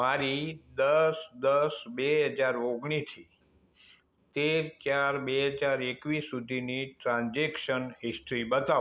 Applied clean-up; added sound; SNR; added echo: none; none; none; none.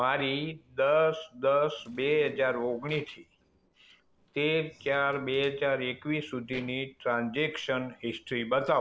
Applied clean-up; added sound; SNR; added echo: neural separator model SepFormer DNS4.